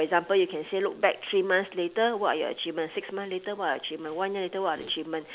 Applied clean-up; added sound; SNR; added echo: none; none; none; none.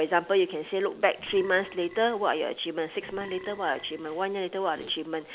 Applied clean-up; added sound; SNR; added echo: none; Burping, eructation; 20 dB; none.